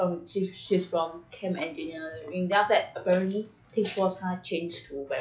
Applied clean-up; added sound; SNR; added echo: classical method log-MMSE.